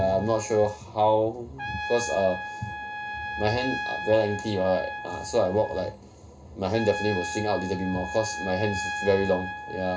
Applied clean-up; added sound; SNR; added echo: none; Trumpet; 8 dB; reverberation time 0.2 s.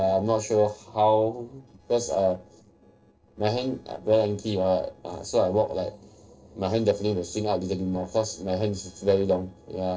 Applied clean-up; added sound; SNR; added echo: neural separator model SepFormer DNS4.